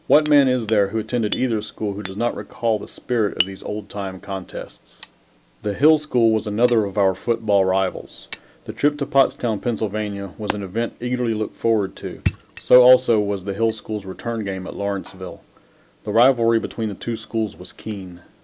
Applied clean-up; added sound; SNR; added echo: none; Hammer; 15 dB; none.